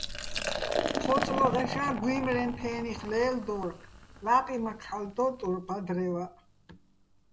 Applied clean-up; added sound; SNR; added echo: none; Liquid; 5 dB; none.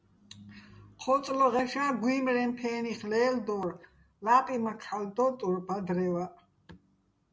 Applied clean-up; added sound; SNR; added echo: none; none; none; none.